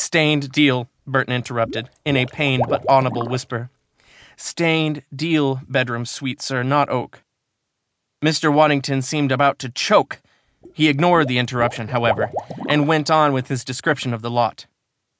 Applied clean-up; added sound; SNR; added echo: none; Liquid; 11 dB; none.